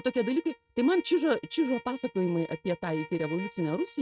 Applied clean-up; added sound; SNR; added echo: neural mask model RNNoise.